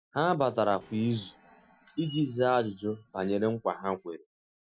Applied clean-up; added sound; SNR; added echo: classical method Wiener filter.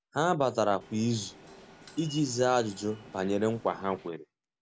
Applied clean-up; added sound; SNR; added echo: none; Subway, metro, underground; 20 dB; none.